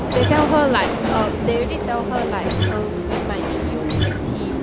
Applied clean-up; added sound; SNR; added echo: none; Acoustic guitar + Subway, metro, underground; -2 dB; none.